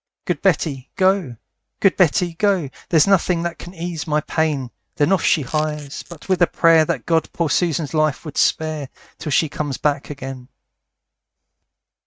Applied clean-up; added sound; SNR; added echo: neural mask model RNNoise.